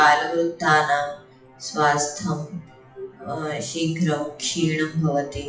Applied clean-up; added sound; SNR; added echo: classical method WPE with log-MMSE.